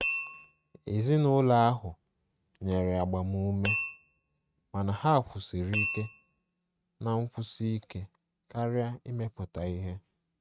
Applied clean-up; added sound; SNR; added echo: neural mask model RNNoise.